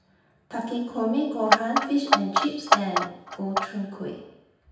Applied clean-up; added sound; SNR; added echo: none; Clock; -4 dB; reverberation time 0.9 s.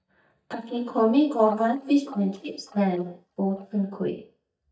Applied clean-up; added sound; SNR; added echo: neural mask model DeepFilterNet 3.